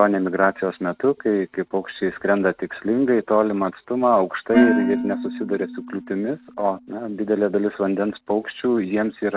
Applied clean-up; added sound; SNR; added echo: neural mask model RNNoise.